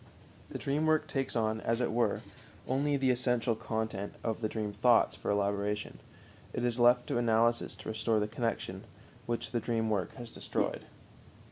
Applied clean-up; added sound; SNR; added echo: none; none; none; none.